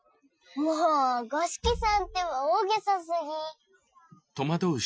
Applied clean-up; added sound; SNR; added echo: classical method Wiener filter.